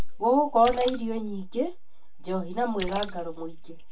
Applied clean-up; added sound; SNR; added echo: none; Splash, splatter; 12 dB; reverberation time 0.1 s.